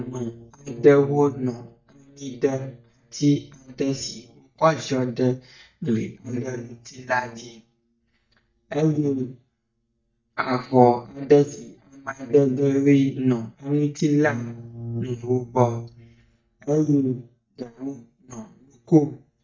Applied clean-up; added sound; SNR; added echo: neural mask model DeepFilterNet 3.